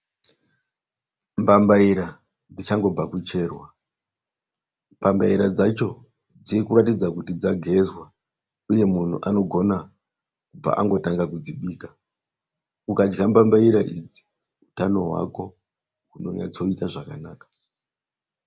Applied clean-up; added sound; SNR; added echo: none; none; none; none.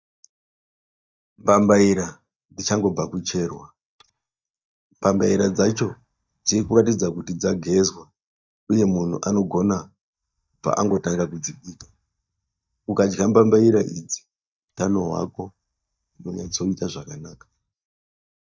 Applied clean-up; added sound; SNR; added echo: neural mask model DeepFilterNet 3.